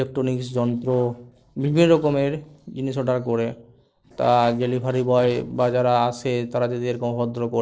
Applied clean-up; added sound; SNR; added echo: neural separator model SepFormer DNS4.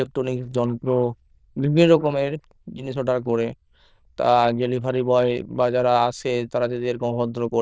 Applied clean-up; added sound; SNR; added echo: neural diffusion model UNIVERSE++.